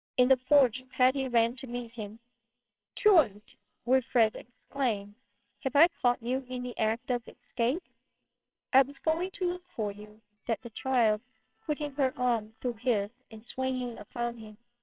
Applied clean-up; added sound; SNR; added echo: neural separator model SepFormer WHAMR!.